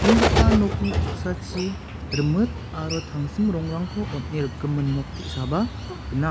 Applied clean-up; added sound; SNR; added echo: none; Bird; 1 dB; none.